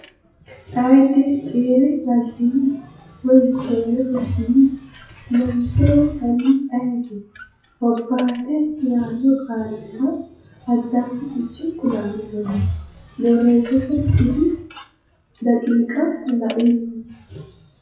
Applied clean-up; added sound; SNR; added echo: classical method WPE with log-MMSE.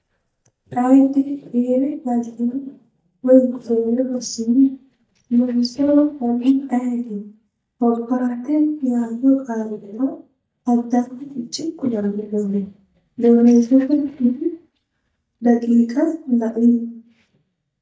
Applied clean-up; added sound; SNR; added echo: neural mask model DeepFilterNet 3.